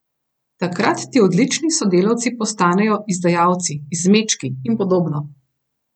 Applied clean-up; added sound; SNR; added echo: none; none; none; none.